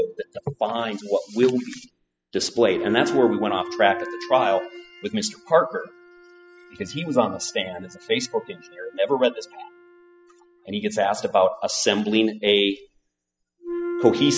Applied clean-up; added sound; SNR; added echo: classical method spectral subtraction.